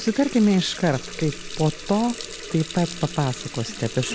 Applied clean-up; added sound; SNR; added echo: none; Water tap, faucet; 11 dB; none.